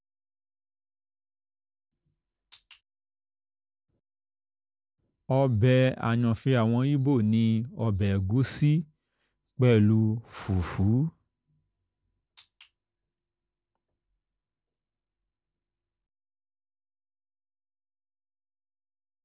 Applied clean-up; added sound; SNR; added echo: none; none; none; none.